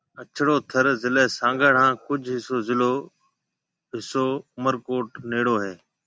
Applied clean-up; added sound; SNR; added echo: none; none; none; none.